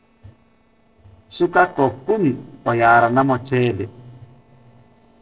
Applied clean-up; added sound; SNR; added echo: neural separator model SepFormer DNS4.